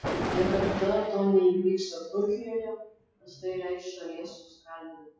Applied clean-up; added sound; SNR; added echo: classical method WPE with log-MMSE.